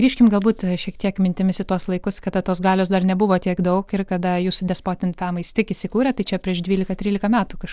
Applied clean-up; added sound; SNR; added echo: none; none; none; none.